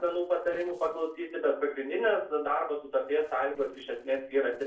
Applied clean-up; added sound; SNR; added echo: neural separator model SepFormer DNS4.